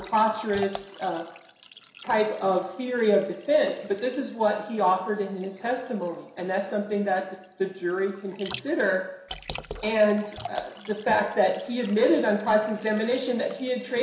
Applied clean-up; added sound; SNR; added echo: none; Liquid; 18 dB; reverberation time 0.7 s.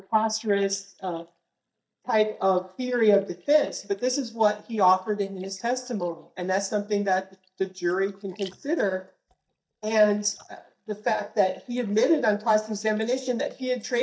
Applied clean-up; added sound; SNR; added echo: neural mask model DeepFilterNet 3.